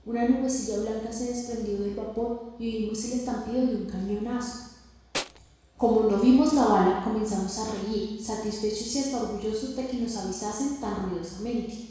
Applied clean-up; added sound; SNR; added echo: none; Tools; 6 dB; reverberation time 1.1 s.